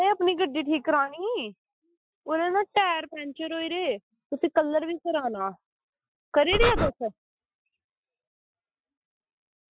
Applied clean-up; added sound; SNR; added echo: classical method Wiener filter.